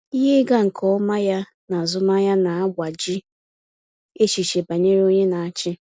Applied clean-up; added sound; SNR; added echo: none; none; none; none.